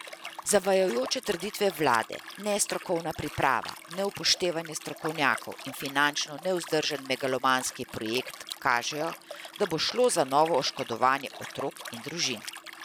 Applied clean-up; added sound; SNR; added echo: none; Liquid; 14 dB; none.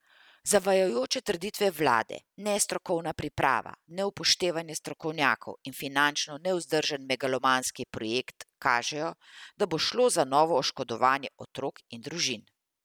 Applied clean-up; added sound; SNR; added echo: none; none; none; none.